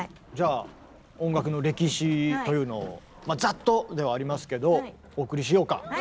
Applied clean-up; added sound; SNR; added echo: none; Boat, Water vehicle; 18 dB; none.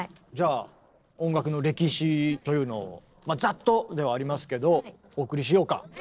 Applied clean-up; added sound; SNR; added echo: neural separator model SepFormer DNS4.